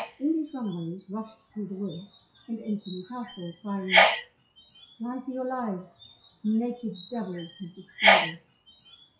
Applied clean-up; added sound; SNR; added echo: classical method WPE with log-MMSE.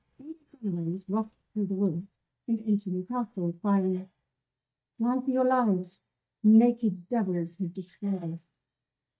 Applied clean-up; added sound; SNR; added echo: neural mask model DeepFilterNet 3.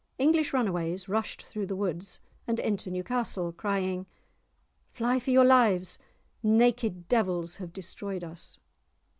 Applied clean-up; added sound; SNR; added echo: none; none; none; none.